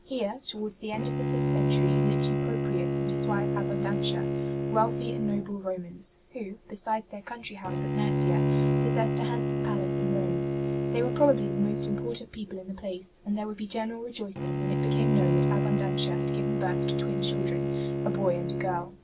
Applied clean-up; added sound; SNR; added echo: none; Bowed string instrument; -4 dB; none.